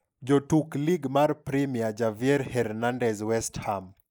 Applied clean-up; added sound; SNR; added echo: neural mask model Resemble Enhance denoiser.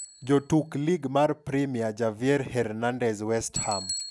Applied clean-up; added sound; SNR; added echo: none; Bicycle; 10 dB; none.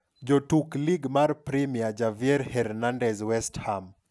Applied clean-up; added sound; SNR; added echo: none; none; none; none.